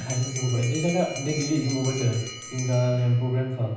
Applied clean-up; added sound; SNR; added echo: none; Bell; 12 dB; reverberation time 0.9 s.